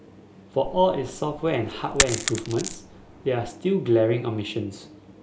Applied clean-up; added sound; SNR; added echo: none; Coin (dropping); 5 dB; none.